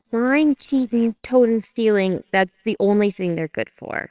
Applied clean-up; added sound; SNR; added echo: neural separator model SepFormer WHAMR!.